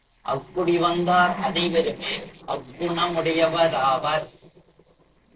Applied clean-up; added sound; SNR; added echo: neural separator model SepFormer DNS4.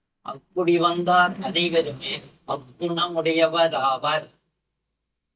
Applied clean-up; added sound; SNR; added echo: neural mask model DeepFilterNet 3.